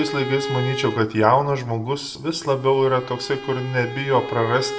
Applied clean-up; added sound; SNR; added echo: none; Bowed string instrument; 11 dB; reverberation time 0.5 s.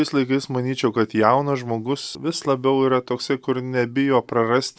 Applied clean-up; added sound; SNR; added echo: none; none; none; none.